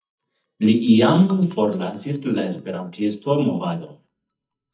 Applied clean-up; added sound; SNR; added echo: neural mask model DeepFilterNet 3.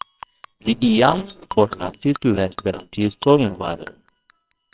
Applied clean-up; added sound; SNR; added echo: neural separator model SepFormer WHAMR!.